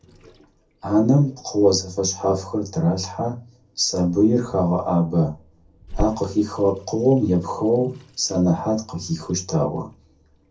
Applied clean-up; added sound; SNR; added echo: none; Sink (filling or washing) / Water tap, faucet; 17 dB; reverberation time 0.3 s.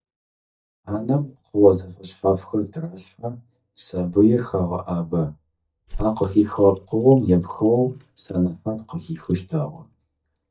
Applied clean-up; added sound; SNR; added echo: neural mask model DeepFilterNet 3.